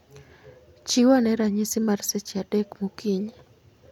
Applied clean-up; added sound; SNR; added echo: none; none; none; none.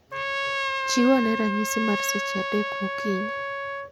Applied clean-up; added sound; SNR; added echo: none; Trumpet; 2 dB; none.